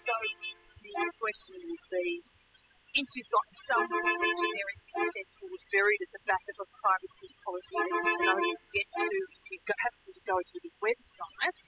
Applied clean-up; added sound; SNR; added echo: classical method spectral subtraction.